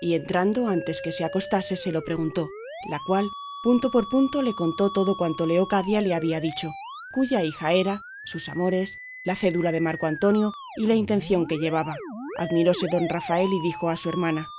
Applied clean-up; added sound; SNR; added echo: none; Musical instrument; 13 dB; none.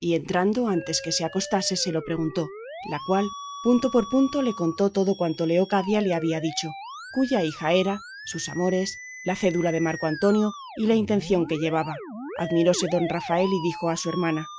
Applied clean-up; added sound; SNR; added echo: classical method Wiener filter.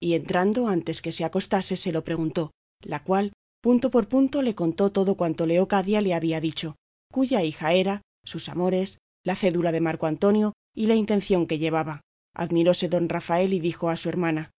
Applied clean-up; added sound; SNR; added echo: none; none; none; none.